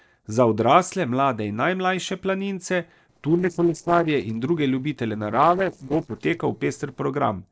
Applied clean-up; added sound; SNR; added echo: neural separator model SepFormer DNS4.